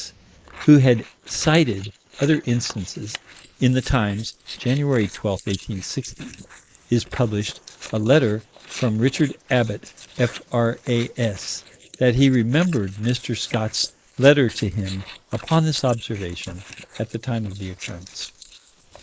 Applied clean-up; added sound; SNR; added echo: neural mask model Resemble Enhance denoiser.